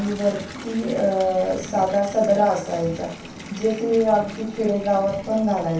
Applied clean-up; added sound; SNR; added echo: none; Bathtub (filling or washing) / Water tap, faucet; 17 dB; reverberation time 0.7 s.